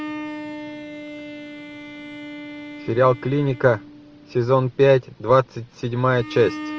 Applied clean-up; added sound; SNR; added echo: none; Bowed string instrument; 14 dB; none.